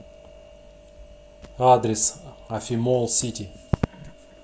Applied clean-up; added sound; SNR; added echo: none; Crackle; 10 dB; none.